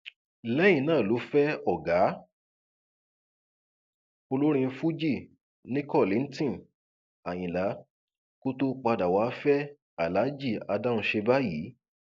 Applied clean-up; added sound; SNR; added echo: none; none; none; none.